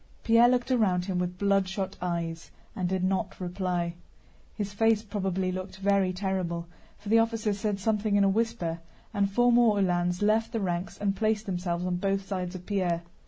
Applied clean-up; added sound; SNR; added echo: none; none; none; none.